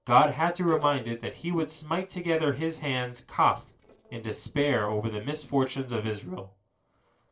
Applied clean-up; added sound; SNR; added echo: neural separator model SepFormer DNS4.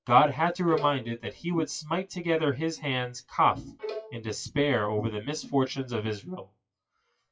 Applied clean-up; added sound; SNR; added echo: classical method WPE with log-MMSE.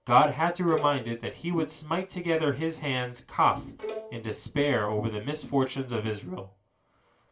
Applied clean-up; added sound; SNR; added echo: none; Bowed string instrument; 13 dB; reverberation time 0.2 s.